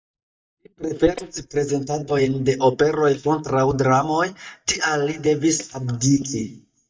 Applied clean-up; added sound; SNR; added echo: neural mask model DeepFilterNet 3.